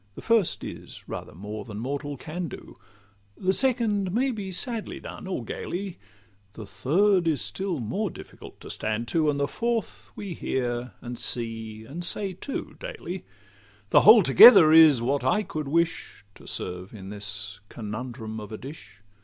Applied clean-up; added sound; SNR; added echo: none; none; none; none.